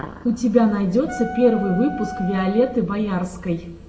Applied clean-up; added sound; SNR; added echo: none; Wind instrument, woodwind instrument; 12 dB; reverberation time 0.8 s.